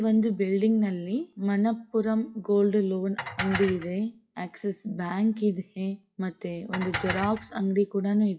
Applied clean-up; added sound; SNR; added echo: classical method WPE with log-MMSE.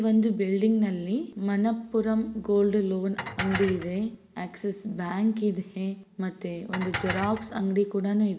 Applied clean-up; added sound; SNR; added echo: none; Dishes, pots, and pans; 8 dB; reverberation time 1.2 s.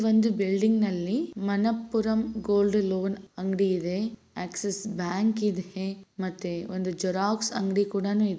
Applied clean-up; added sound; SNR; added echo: none; none; none; none.